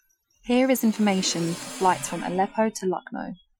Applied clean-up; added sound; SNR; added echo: classical method Wiener filter.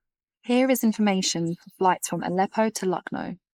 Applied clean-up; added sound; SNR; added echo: neural mask model Resemble Enhance denoiser.